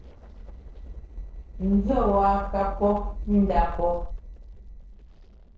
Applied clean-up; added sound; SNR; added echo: neural separator model SepFormer DNS4.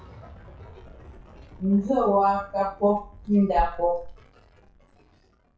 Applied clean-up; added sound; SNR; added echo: classical method WPE with log-MMSE.